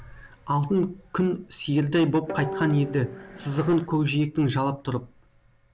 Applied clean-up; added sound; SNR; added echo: none; Guitar; 10 dB; none.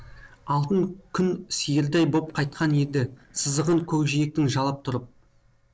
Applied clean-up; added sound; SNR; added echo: neural separator model SepFormer DNS4.